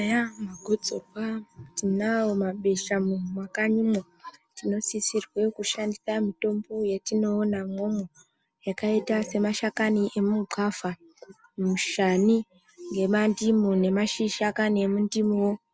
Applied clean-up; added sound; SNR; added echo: none; none; none; none.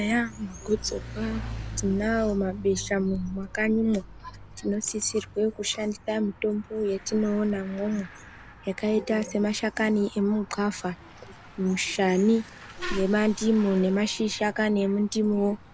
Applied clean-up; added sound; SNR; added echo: none; Mechanisms / Bicycle; 14 dB; none.